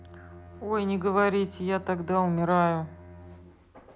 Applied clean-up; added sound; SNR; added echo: none; Bowed string instrument; 19 dB; none.